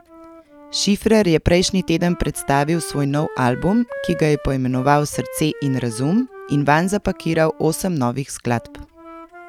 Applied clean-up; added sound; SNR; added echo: none; Wind instrument, woodwind instrument; 17 dB; none.